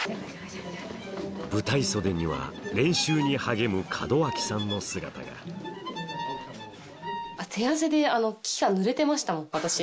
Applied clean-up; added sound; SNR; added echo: none; Wind instrument, woodwind instrument; 11 dB; none.